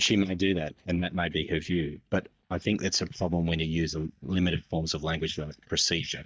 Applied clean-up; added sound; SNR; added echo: neural mask model DeepFilterNet 3.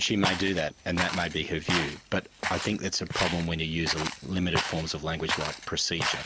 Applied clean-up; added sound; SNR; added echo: none; Walk, footsteps; 4 dB; none.